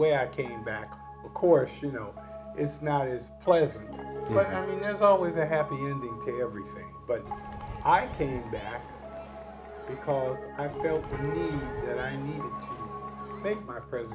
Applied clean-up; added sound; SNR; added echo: none; Crowd + Piano; 9 dB; none.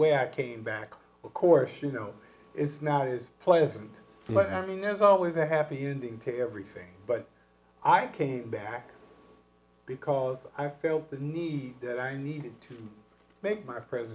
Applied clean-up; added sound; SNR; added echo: none; none; none; none.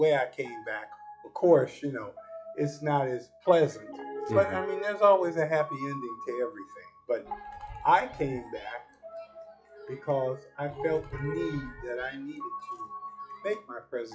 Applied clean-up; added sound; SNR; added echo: classical method log-MMSE.